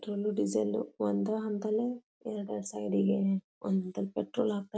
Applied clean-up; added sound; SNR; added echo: none; none; none; none.